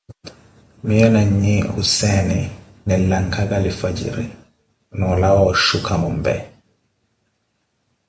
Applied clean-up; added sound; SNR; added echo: none; none; none; none.